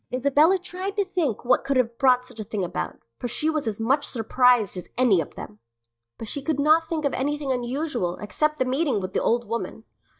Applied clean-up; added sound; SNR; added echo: neural mask model DeepFilterNet 3.